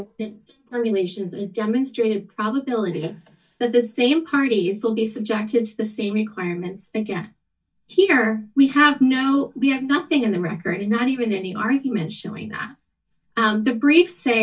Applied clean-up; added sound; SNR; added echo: neural mask model DeepFilterNet 3.